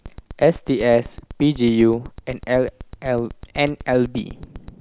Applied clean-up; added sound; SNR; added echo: none; Alarm; 17 dB; none.